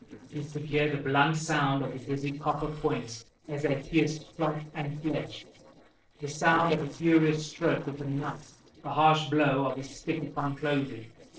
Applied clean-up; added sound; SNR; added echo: neural separator model SepFormer DNS4.